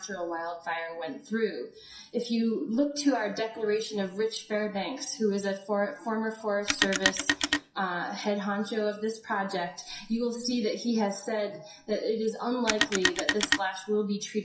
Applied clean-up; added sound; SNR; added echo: classical method WPE with log-MMSE.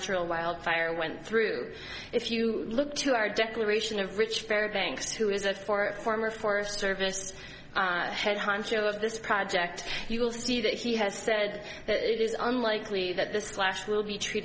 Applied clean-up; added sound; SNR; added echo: none; none; none; none.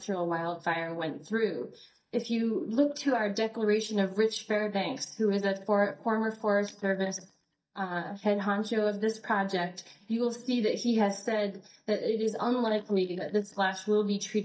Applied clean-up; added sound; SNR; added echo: neural mask model DeepFilterNet 3.